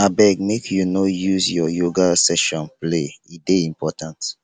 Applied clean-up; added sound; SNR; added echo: none; none; none; none.